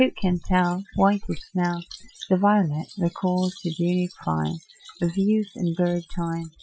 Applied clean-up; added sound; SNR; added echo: classical method Wiener filter.